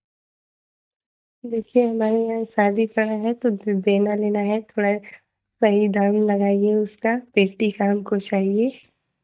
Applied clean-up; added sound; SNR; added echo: neural mask model DeepFilterNet 3.